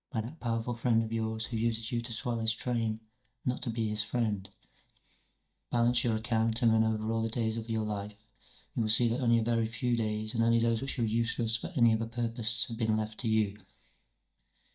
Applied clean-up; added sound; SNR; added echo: neural mask model DeepFilterNet 3.